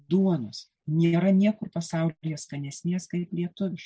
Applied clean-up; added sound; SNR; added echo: none; none; none; none.